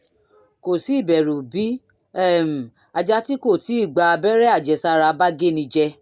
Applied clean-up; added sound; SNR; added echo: none; none; none; none.